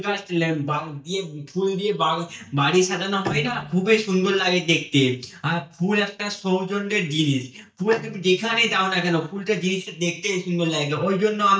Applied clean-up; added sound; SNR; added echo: neural mask model DeepFilterNet 3.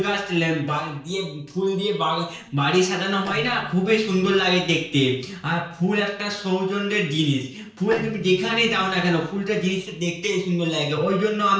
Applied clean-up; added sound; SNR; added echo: neural separator model SepFormer DNS4.